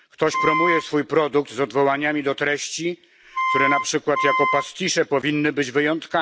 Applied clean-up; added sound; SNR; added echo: none; Wind instrument, woodwind instrument; 0 dB; none.